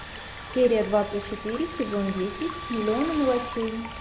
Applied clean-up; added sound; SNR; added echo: none; Stream + Domestic sounds, home sounds; 10 dB; none.